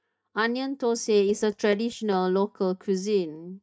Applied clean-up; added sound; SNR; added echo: neural mask model DeepFilterNet 3.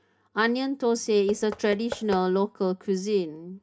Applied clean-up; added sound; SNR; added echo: none; Knock / Wood; 16 dB; reverberation time 0.3 s.